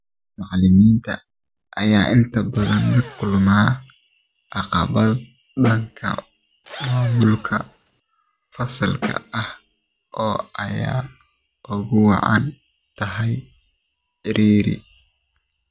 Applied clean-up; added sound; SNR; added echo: none; Engine / Drill + Snare drum; 13 dB; none.